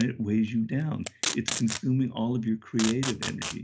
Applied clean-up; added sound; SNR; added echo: none; Packing tape, duct tape; 8 dB; none.